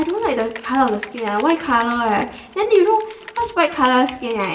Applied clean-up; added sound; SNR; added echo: none; Typing; 19 dB; reverberation time 1.3 s.